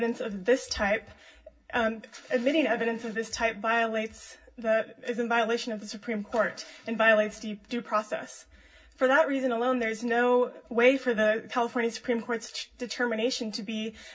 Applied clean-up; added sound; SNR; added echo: none; none; none; reverberation time 0.4 s.